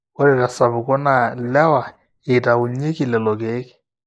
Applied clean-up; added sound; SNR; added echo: neural mask model Resemble Enhance denoiser.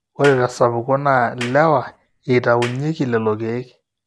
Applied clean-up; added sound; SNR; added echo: none; Clapping; 18 dB; none.